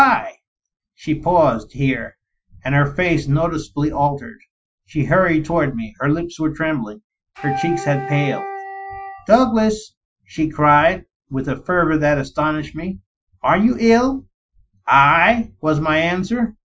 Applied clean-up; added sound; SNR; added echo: classical method Wiener filter.